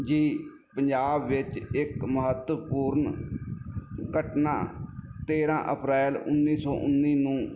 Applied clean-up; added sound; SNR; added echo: none; none; none; none.